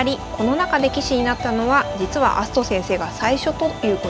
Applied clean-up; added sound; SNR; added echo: none; none; none; none.